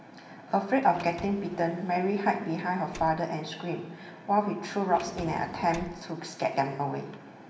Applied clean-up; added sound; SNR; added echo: none; Sliding door; 18 dB; reverberation time 1.1 s.